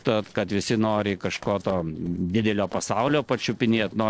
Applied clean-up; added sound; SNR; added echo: neural separator model SepFormer DNS4.